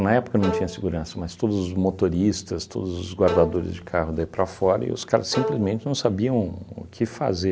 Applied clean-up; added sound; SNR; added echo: none; Bowed string instrument; 10 dB; none.